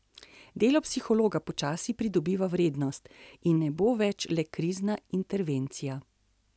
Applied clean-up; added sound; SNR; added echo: none; none; none; none.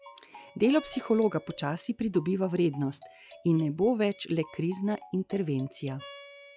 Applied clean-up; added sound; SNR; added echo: classical method log-MMSE.